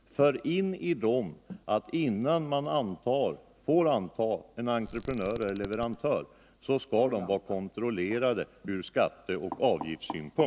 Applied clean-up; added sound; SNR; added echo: none; Alarm; 16 dB; none.